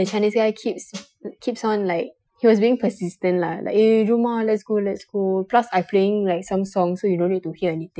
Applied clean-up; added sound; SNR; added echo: classical method Wiener filter.